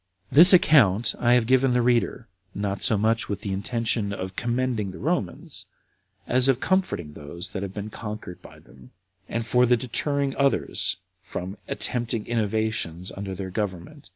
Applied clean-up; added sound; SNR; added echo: none; none; none; none.